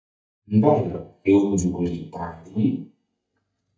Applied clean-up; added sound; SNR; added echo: neural mask model DeepFilterNet 3.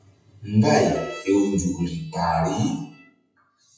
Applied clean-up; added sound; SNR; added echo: classical method WPE with log-MMSE.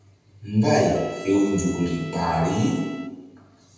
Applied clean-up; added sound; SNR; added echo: none; Trumpet; 19 dB; reverberation time 1.0 s.